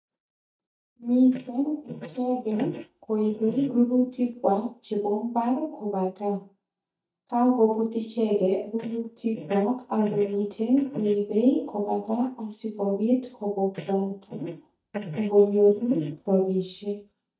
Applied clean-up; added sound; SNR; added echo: neural mask model DeepFilterNet 3.